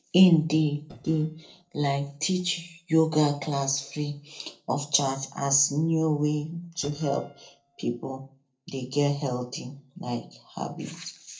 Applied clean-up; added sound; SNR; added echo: neural separator model SepFormer DNS4.